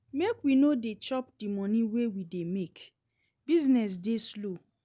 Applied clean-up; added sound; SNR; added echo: none; none; none; none.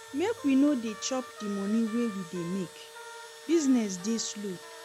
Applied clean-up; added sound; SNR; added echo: none; Engine / Drill + Trumpet; 15 dB; none.